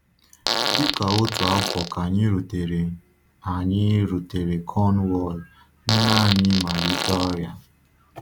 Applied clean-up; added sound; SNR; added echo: none; Fart; 3 dB; none.